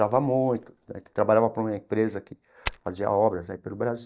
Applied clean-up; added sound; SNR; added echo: neural mask model DeepFilterNet 3.